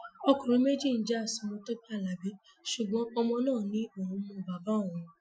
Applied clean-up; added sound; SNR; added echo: classical method Wiener filter.